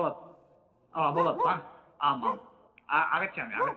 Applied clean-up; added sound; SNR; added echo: neural separator model SepFormer DNS4.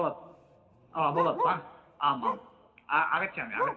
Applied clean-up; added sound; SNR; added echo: none; Bark; 5 dB; reverberation time 1.8 s.